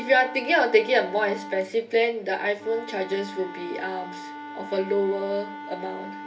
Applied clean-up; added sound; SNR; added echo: none; Wind instrument, woodwind instrument; 13 dB; reverberation time 0.3 s.